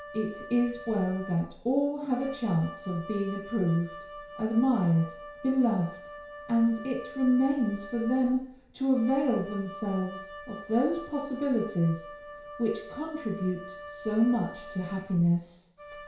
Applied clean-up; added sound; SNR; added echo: none; Wind instrument, woodwind instrument; 15 dB; reverberation time 0.6 s.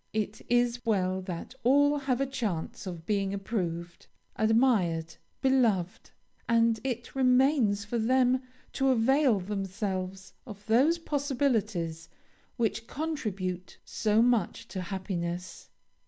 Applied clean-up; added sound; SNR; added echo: none; none; none; none.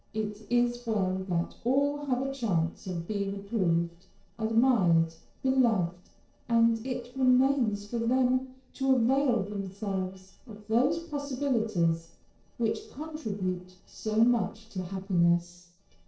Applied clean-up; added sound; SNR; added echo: neural separator model SepFormer DNS4.